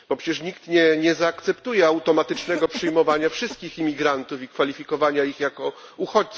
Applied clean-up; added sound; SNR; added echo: none; Cough; 18 dB; none.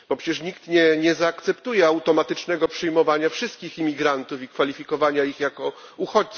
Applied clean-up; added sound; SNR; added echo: none; none; none; none.